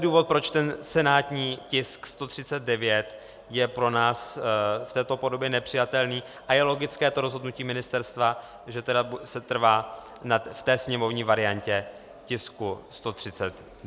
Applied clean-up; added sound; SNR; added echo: none; none; none; none.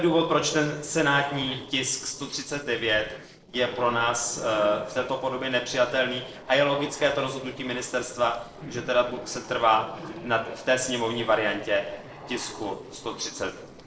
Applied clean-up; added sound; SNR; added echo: neural separator model SepFormer DNS4.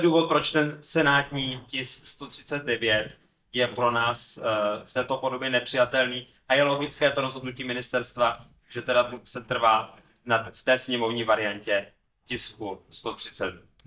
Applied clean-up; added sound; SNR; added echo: neural mask model DeepFilterNet 3.